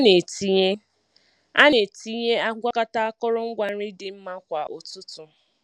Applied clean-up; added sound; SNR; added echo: none; none; none; none.